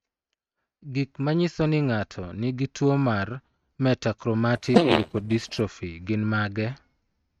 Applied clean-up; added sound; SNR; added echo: neural mask model RNNoise.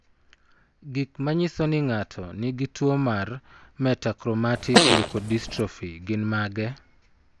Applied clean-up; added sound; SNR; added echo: none; Fart; -5 dB; none.